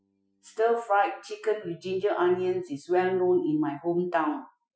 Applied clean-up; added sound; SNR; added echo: classical method Wiener filter.